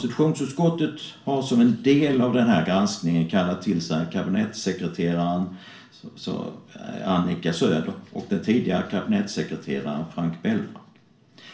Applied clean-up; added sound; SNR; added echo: none; none; none; reverberation time 0.5 s.